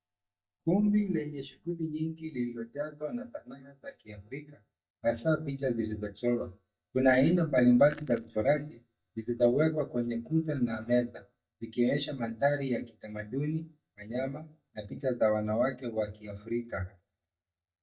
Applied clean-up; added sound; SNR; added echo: neural mask model DeepFilterNet 3.